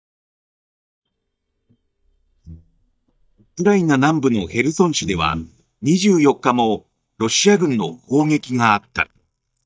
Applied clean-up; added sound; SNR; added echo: neural mask model DeepFilterNet 3.